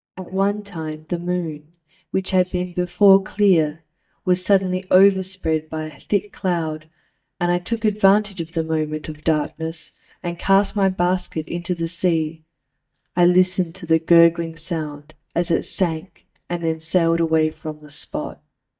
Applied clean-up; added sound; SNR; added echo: neural mask model DeepFilterNet 3.